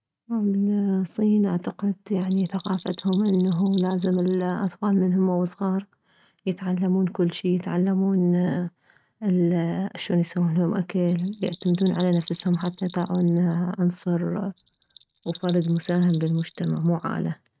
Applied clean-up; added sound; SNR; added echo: neural mask model RNNoise.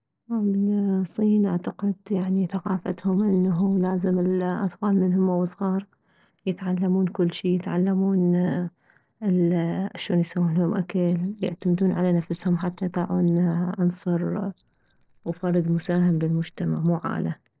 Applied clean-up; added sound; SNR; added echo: neural separator model SepFormer DNS4.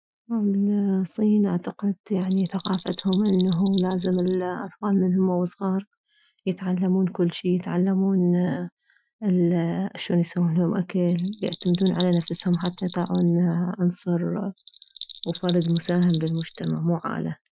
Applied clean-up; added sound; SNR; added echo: classical method Wiener filter.